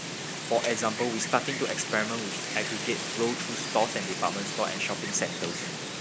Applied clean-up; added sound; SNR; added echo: none; Wind; 3 dB; none.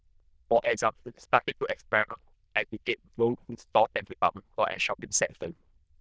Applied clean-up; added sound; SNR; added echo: neural diffusion model UNIVERSE++.